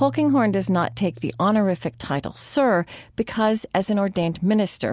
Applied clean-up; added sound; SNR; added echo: none; Keyboard (musical); 19 dB; none.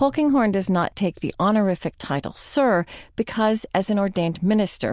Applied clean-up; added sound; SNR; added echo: neural diffusion model UNIVERSE++.